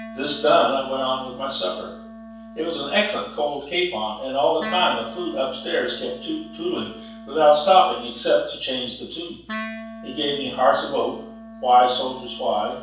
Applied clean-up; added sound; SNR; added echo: none; Wind instrument, woodwind instrument; 16 dB; reverberation time 0.7 s.